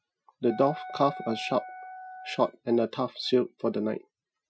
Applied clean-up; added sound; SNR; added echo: classical method Wiener filter.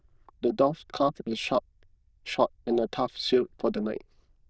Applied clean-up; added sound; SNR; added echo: neural diffusion model UNIVERSE++.